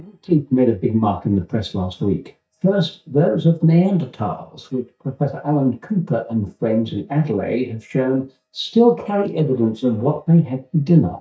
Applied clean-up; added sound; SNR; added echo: neural mask model DeepFilterNet 3.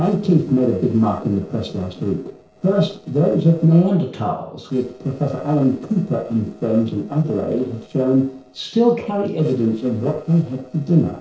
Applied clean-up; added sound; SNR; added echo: neural separator model SepFormer DNS4.